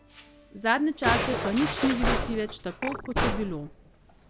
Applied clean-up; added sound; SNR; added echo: none; Musical instrument; 2 dB; none.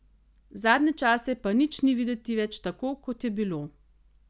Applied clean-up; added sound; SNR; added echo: none; none; none; none.